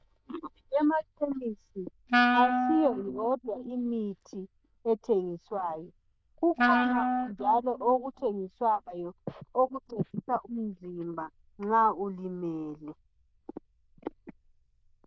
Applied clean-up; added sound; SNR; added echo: neural diffusion model UNIVERSE++.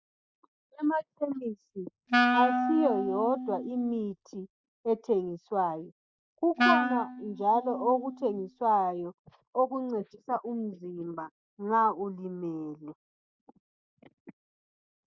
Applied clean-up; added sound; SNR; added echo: neural mask model DeepFilterNet 3.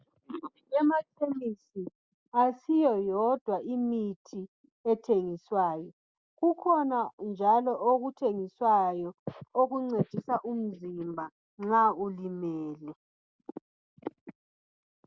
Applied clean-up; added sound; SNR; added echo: none; none; none; none.